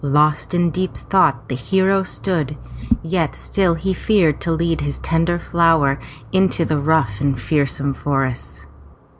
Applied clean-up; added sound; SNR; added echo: none; none; none; none.